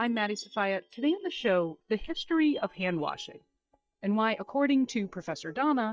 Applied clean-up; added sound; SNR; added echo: neural mask model DeepFilterNet 3.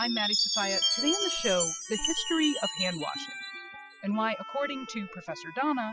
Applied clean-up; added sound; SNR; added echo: classical method spectral subtraction.